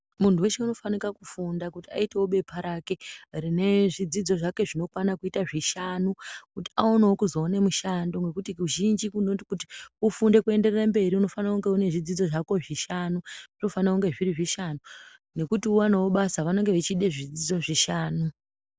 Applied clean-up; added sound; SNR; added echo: none; none; none; none.